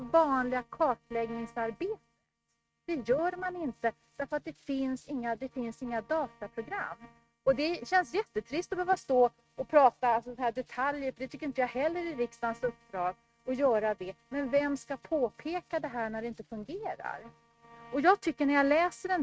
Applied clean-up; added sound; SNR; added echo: neural mask model RNNoise.